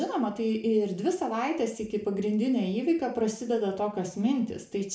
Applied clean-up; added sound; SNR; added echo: none; none; none; reverberation time 0.4 s.